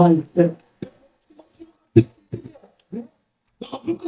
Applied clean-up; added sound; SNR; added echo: neural mask model DeepFilterNet 3.